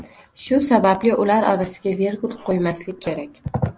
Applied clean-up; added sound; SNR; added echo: none; none; none; none.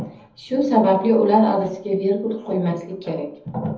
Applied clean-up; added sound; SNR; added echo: none; none; none; reverberation time 0.7 s.